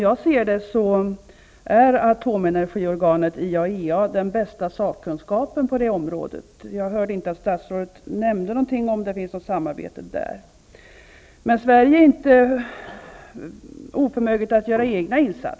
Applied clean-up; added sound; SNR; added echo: none; none; none; none.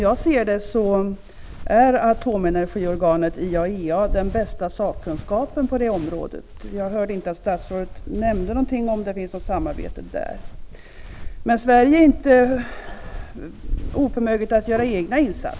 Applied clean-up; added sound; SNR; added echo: none; Walk, footsteps; 10 dB; none.